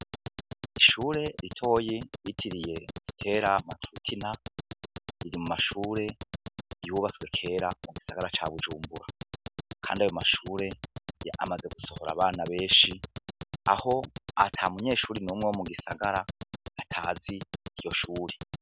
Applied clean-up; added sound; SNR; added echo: none; Tick-tock; -3 dB; none.